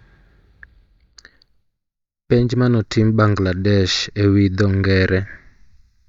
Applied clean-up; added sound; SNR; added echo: neural mask model DeepFilterNet 3.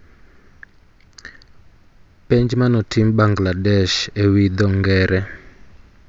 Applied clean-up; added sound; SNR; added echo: none; none; none; none.